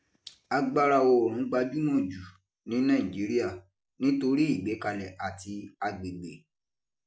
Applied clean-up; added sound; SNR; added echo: none; none; none; none.